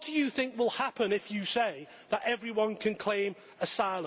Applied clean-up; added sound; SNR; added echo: none; none; none; none.